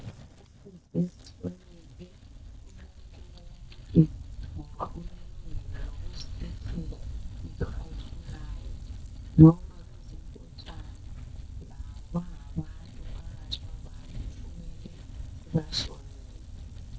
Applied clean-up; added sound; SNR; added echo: neural mask model DeepFilterNet 3.